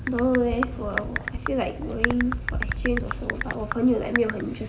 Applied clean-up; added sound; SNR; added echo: none; Typing; 5 dB; reverberation time 1.7 s.